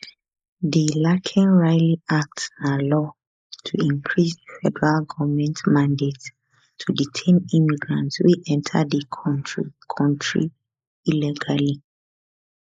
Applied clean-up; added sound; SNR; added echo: neural mask model Resemble Enhance denoiser.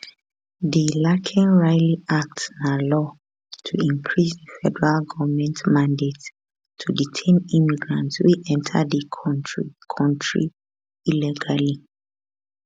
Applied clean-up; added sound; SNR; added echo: none; none; none; none.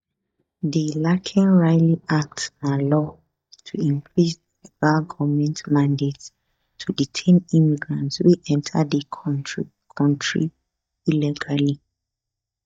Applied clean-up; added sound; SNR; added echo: neural mask model DeepFilterNet 3.